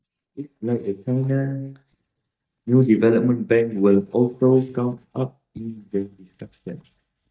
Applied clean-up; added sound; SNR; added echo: neural mask model DeepFilterNet 3.